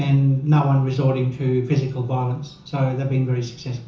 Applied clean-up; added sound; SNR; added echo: none; none; none; reverberation time 0.7 s.